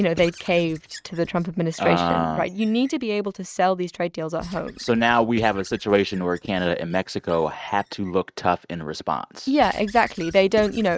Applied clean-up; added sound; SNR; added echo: neural mask model RNNoise.